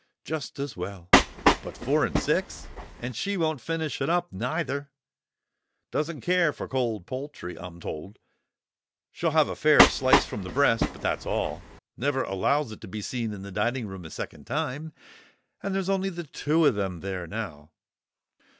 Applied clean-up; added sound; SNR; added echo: none; Train; -3 dB; none.